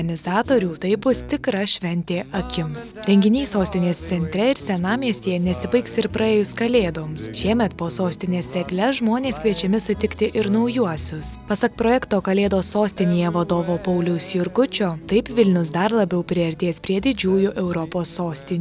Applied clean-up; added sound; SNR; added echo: none; none; none; none.